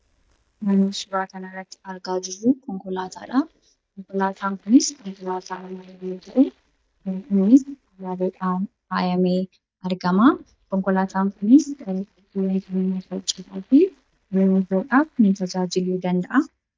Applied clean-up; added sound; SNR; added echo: neural mask model DeepFilterNet 3.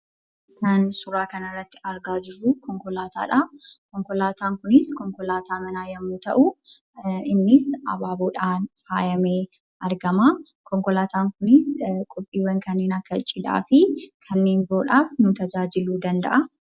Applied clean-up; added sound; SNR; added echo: none; none; none; none.